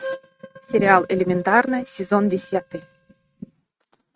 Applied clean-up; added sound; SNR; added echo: neural mask model RNNoise.